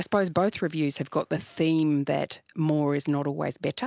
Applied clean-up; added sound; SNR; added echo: none; none; none; none.